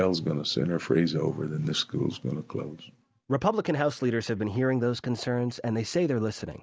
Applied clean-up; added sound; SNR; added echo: none; none; none; none.